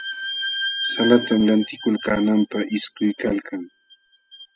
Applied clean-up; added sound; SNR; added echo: classical method spectral subtraction.